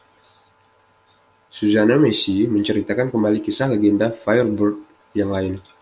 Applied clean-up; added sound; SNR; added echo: none; none; none; none.